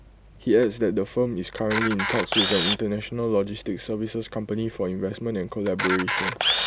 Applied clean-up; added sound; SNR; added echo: none; Camera; 3 dB; none.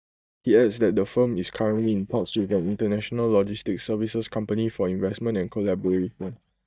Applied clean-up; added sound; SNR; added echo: neural mask model DeepFilterNet 3.